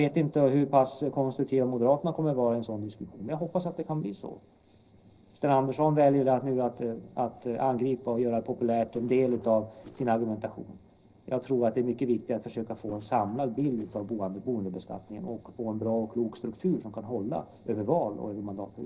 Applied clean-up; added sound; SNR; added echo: neural separator model SepFormer DNS4.